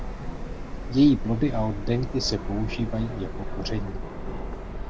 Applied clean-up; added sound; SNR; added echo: none; Subway, metro, underground; 4 dB; none.